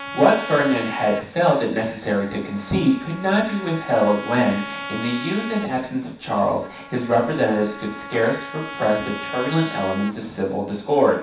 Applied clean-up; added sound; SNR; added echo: none; Trumpet; 13 dB; reverberation time 0.7 s.